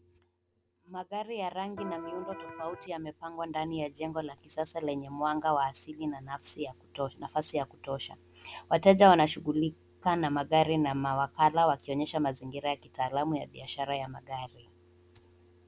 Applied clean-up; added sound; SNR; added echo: none; Electric guitar; 11 dB; none.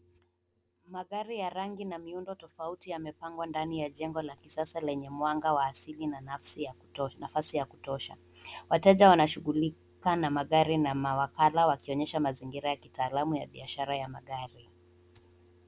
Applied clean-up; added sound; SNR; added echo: none; none; none; none.